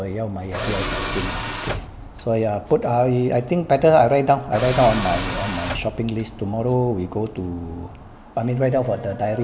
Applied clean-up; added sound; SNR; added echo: none; Tools; 9 dB; none.